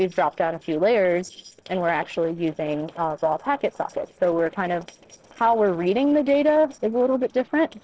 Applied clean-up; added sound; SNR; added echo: neural separator model SepFormer DNS4.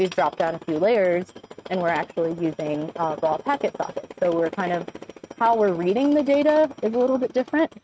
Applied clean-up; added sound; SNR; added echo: neural mask model RNNoise.